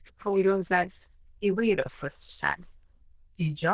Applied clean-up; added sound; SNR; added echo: neural diffusion model UNIVERSE++.